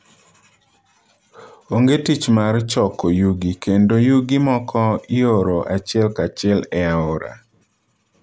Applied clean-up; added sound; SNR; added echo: none; none; none; none.